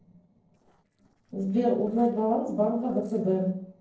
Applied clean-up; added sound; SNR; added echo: neural separator model SepFormer DNS4.